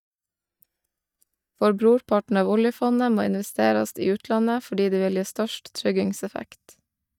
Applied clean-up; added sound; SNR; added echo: neural mask model DeepFilterNet 3.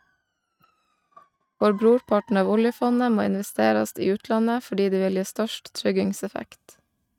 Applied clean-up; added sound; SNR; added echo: neural mask model RNNoise.